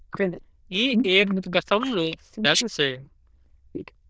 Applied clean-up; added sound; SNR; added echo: neural diffusion model UNIVERSE++.